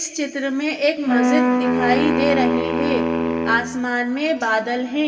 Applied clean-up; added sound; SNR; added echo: none; Wind instrument, woodwind instrument; -1 dB; reverberation time 2.5 s.